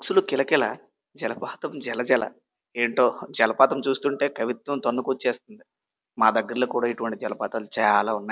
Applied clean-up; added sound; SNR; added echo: none; none; none; none.